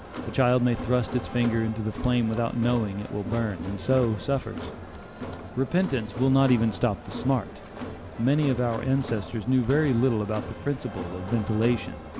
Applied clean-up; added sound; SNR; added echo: none; Crowd; 11 dB; none.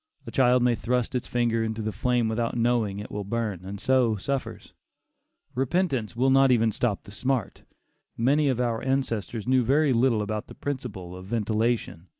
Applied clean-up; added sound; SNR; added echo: none; none; none; none.